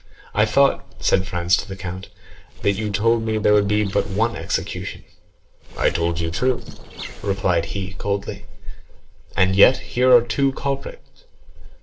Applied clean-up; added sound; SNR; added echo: neural separator model SepFormer DNS4.